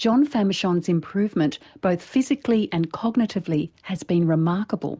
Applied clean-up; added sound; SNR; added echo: none; none; none; none.